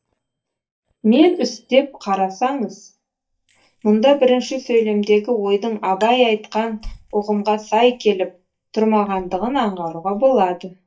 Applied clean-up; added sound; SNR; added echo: neural mask model DeepFilterNet 3.